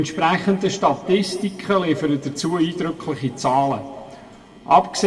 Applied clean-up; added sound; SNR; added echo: none; none; none; reverberation time 1.1 s.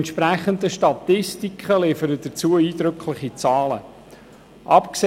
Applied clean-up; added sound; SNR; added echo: none; none; none; none.